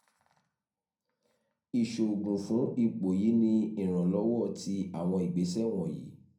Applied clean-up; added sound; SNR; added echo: none; none; none; reverberation time 0.6 s.